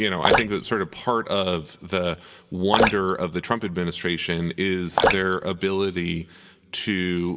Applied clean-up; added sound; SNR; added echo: none; Drip; 2 dB; reverberation time 1.0 s.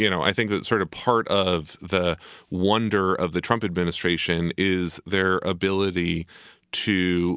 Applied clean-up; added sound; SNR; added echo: none; none; none; none.